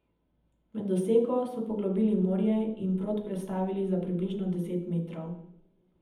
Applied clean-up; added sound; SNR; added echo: none; none; none; reverberation time 0.8 s.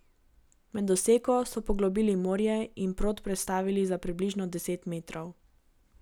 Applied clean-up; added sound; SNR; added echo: none; none; none; none.